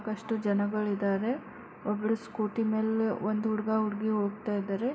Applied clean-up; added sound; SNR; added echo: none; none; none; reverberation time 2.3 s.